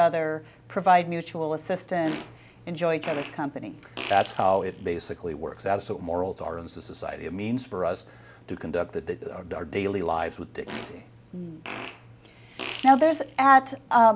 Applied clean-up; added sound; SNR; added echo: none; Fart; 15 dB; none.